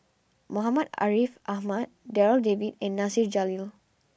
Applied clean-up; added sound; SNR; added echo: none; none; none; none.